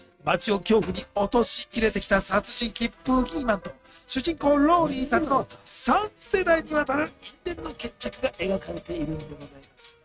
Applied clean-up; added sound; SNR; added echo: neural mask model RNNoise.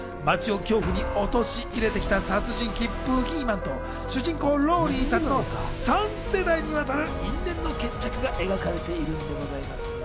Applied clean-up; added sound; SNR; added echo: none; none; none; none.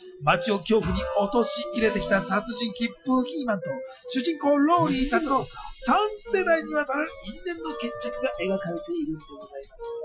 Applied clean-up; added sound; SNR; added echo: classical method Wiener filter.